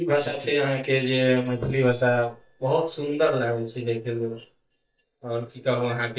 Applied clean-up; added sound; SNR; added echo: neural mask model DeepFilterNet 3.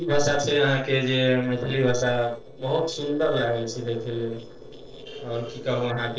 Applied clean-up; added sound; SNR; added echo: neural separator model SepFormer DNS4.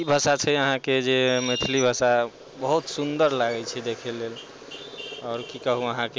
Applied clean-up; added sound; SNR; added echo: none; none; none; none.